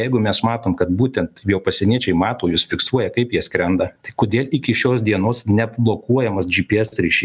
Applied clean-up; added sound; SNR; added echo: none; none; none; none.